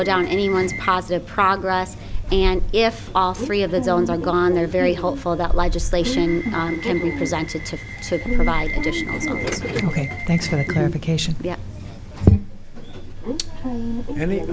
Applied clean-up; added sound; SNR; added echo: none; Subway, metro, underground / Alarm; 9 dB; none.